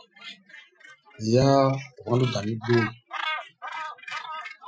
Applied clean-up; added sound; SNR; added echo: classical method Wiener filter.